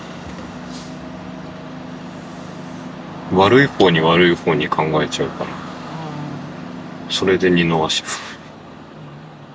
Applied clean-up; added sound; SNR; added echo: none; none; none; none.